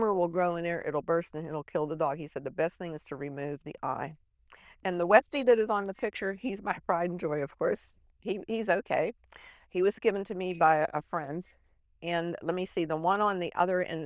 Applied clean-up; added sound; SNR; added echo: neural diffusion model UNIVERSE++.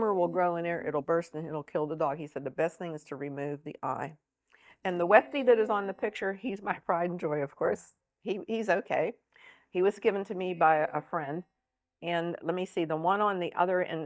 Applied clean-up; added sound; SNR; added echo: neural mask model DeepFilterNet 3.